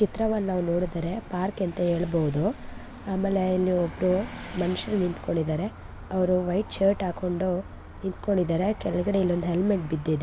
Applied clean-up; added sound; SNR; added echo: none; Vehicle; 14 dB; none.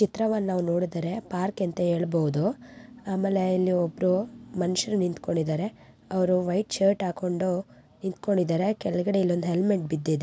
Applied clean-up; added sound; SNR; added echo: none; none; none; none.